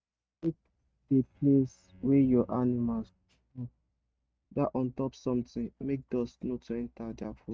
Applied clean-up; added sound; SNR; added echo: neural mask model RNNoise.